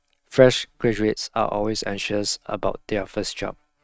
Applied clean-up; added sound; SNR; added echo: neural mask model RNNoise.